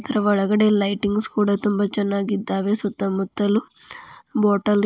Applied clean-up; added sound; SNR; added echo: none; none; none; none.